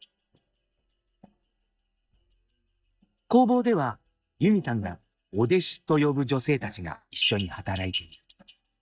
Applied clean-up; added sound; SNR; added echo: neural mask model DeepFilterNet 3.